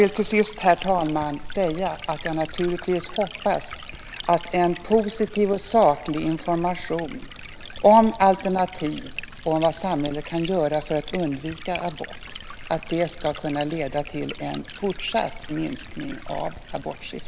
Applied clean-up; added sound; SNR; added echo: none; Liquid; 13 dB; none.